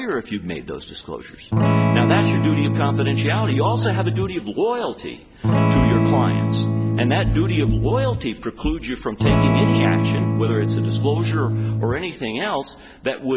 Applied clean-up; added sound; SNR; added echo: none; Electric guitar / Strum; -5 dB; none.